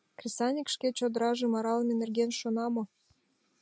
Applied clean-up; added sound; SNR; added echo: none; none; none; none.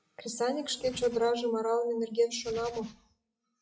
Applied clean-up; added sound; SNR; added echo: classical method WPE with log-MMSE.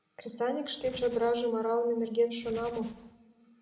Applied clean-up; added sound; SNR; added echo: none; Hands; 18 dB; reverberation time 0.9 s.